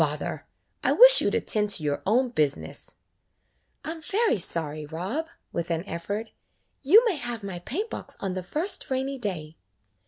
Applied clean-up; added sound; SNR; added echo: none; none; none; none.